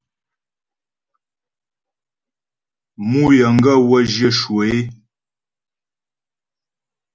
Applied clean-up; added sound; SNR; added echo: none; none; none; none.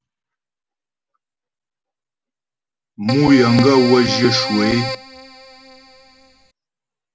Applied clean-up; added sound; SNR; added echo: none; Keyboard (musical); 6 dB; none.